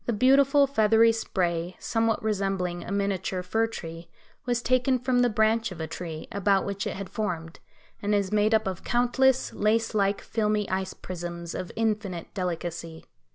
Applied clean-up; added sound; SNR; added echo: none; none; none; none.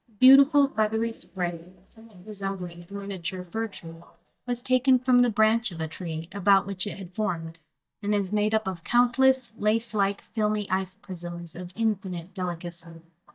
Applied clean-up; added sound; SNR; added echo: neural mask model DeepFilterNet 3.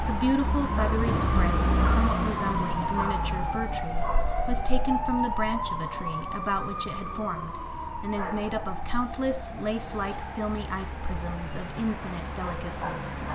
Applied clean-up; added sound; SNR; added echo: none; Motorcycle / Dog; -3 dB; reverberation time 0.4 s.